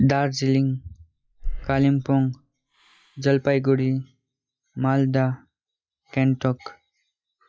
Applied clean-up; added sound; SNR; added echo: classical method log-MMSE.